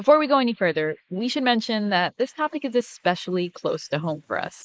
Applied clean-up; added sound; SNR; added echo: neural mask model Resemble Enhance denoiser.